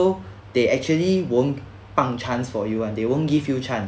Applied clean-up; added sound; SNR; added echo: none; none; none; none.